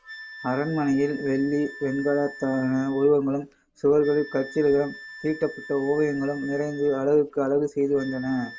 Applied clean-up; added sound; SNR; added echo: none; Wind instrument, woodwind instrument; 17 dB; none.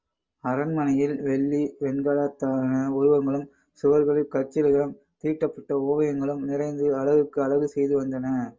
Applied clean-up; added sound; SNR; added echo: none; none; none; none.